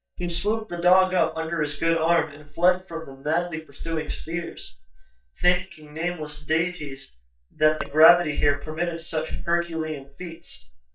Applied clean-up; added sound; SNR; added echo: neural mask model DeepFilterNet 3.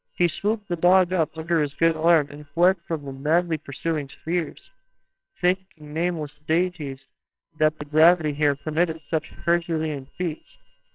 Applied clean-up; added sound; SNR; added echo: neural separator model SepFormer WHAMR!.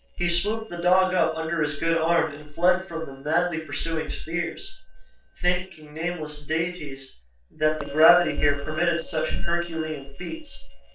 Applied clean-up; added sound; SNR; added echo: neural separator model SepFormer DNS4.